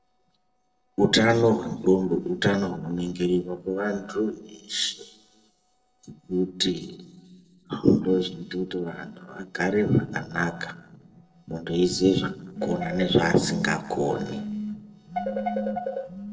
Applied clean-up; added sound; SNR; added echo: neural separator model SepFormer DNS4.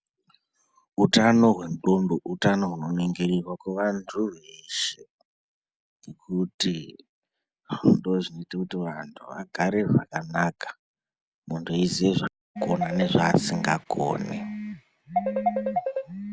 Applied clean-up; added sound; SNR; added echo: none; none; none; none.